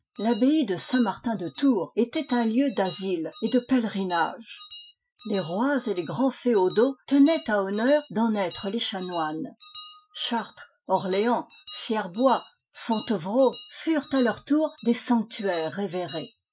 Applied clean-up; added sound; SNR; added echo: classical method Wiener filter.